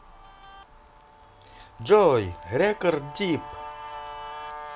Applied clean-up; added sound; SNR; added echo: none; Guitar; 15 dB; none.